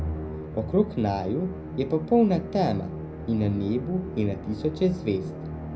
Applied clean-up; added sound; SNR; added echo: none; Musical instrument; 8 dB; reverberation time 0.3 s.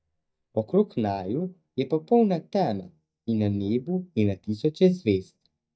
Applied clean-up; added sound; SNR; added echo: neural mask model DeepFilterNet 3.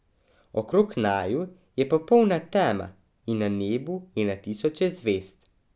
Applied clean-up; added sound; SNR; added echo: none; none; none; none.